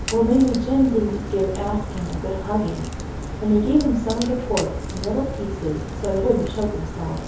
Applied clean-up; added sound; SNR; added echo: none; Crack; 7 dB; reverberation time 0.6 s.